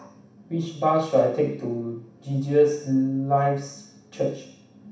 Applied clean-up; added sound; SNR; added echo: none; none; none; reverberation time 0.6 s.